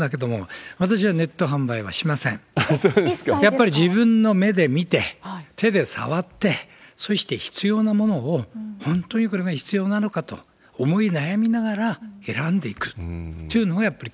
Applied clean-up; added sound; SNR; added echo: none; none; none; none.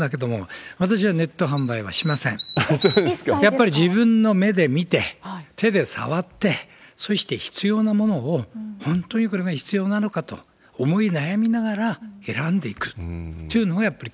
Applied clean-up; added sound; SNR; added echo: none; Bird vocalization, bird call, bird song; 12 dB; none.